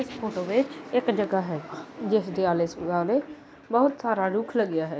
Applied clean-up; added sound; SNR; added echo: none; none; none; none.